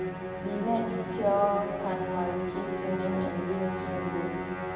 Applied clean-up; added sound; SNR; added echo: none; Musical instrument; 2 dB; reverberation time 1.0 s.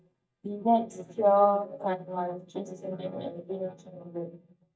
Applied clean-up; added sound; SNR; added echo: neural mask model DeepFilterNet 3.